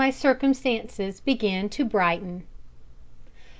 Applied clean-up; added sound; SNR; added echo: none; none; none; none.